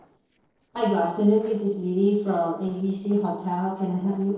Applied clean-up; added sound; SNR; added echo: neural separator model SepFormer DNS4.